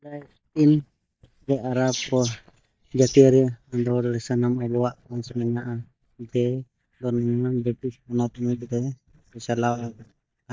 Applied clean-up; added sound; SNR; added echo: neural mask model DeepFilterNet 3.